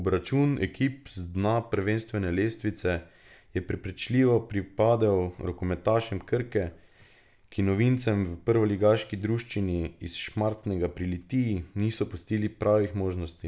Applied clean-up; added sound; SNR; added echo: none; none; none; none.